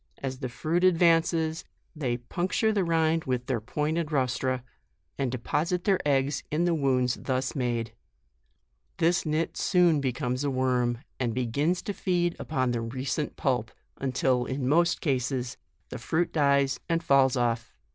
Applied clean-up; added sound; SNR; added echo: none; none; none; none.